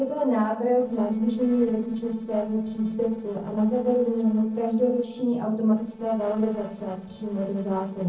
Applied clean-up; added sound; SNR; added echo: neural separator model SepFormer DNS4.